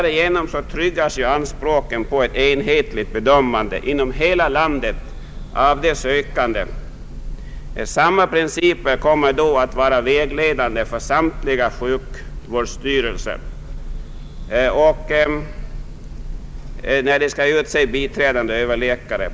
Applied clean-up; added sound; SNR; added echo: none; Bird / Breathing; 11 dB; none.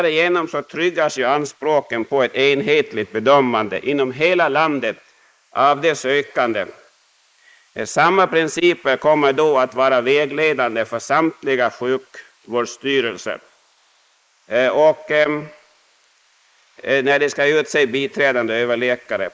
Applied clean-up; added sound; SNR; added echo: neural mask model Resemble Enhance denoiser.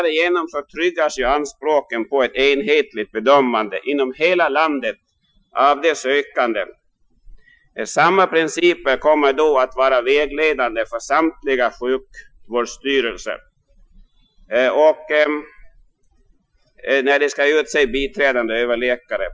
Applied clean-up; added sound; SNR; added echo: classical method Wiener filter.